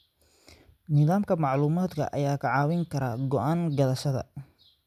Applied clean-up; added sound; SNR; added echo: none; none; none; none.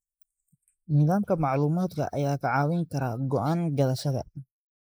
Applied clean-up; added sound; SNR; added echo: neural mask model Resemble Enhance denoiser.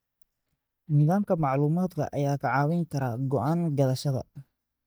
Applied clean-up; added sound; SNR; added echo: neural mask model DeepFilterNet 3.